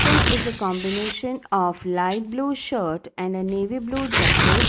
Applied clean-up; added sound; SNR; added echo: none; Tearing; -2 dB; none.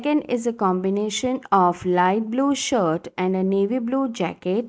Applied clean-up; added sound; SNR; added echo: none; none; none; none.